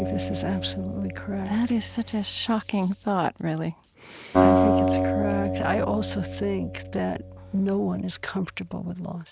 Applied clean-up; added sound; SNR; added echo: none; Acoustic guitar; 0 dB; none.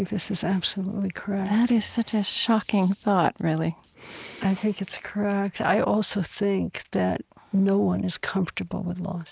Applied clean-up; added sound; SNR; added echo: none; none; none; none.